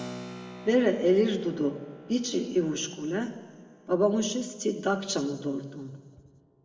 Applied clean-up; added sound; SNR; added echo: none; Keyboard (musical); 19 dB; reverberation time 1.8 s.